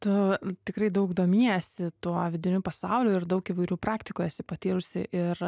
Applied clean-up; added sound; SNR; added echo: none; none; none; none.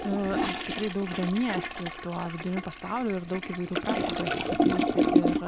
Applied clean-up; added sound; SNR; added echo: none; Toilet flush; -3 dB; none.